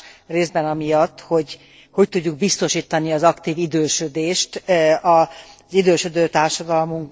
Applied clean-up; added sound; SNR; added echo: neural separator model SepFormer DNS4.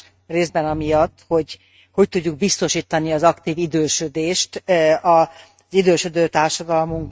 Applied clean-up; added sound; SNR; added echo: neural mask model RNNoise.